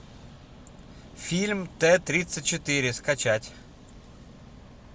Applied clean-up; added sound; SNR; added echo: none; none; none; none.